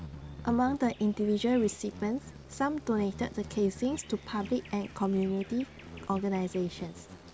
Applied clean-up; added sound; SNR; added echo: none; Insect; 15 dB; none.